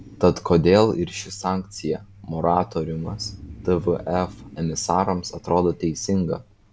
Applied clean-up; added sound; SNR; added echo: none; Breathing + Truck; 19 dB; none.